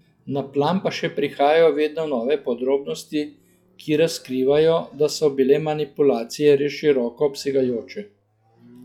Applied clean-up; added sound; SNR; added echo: classical method log-MMSE.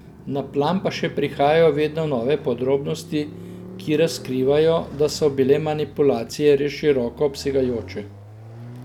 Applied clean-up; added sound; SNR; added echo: none; Motorcycle; 17 dB; none.